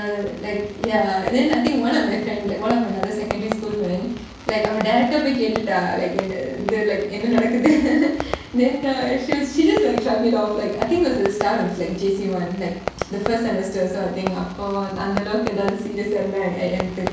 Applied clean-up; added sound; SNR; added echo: none; Fireworks; 11 dB; reverberation time 0.7 s.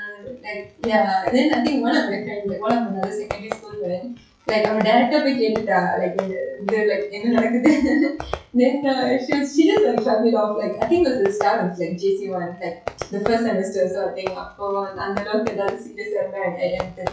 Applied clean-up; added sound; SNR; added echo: classical method WPE with log-MMSE.